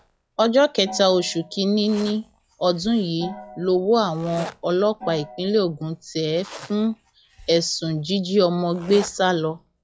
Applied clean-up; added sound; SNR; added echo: classical method log-MMSE.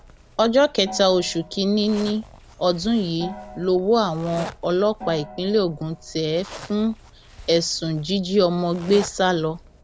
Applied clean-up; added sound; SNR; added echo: none; Zipper (clothing) + Gong; 18 dB; none.